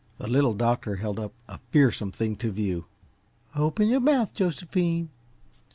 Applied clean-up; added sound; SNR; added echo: none; none; none; none.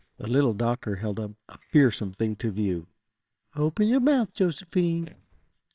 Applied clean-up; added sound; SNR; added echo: neural separator model SepFormer WHAMR!.